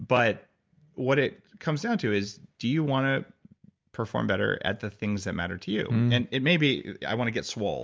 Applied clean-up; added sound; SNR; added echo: none; none; none; none.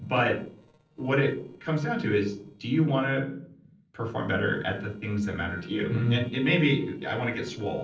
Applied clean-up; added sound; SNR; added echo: neural separator model SepFormer DNS4.